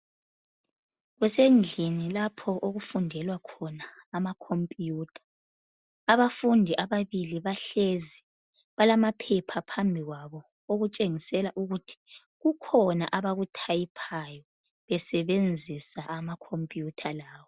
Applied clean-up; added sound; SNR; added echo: none; none; none; none.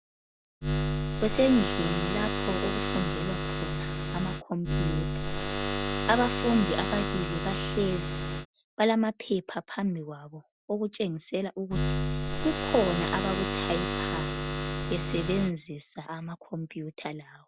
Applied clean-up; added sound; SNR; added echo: none; Buzz; -1 dB; none.